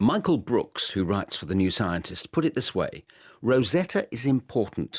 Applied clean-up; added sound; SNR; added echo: none; none; none; none.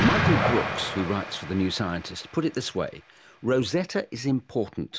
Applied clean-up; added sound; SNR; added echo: none; Explosion; 3 dB; none.